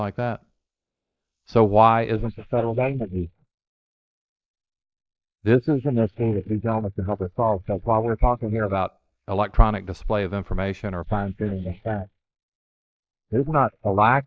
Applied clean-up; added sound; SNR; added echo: neural mask model Resemble Enhance denoiser.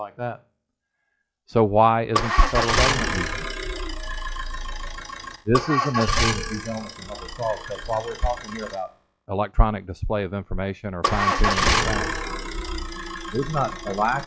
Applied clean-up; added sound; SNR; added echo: classical method log-MMSE.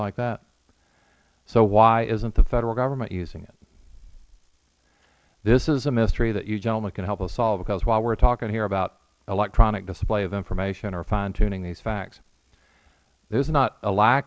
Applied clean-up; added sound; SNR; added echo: none; none; none; none.